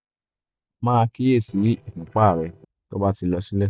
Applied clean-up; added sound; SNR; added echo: neural separator model SepFormer DNS4.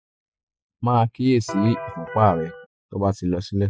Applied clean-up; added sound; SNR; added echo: classical method Wiener filter.